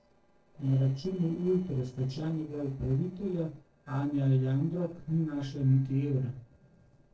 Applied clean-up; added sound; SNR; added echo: neural separator model SepFormer DNS4.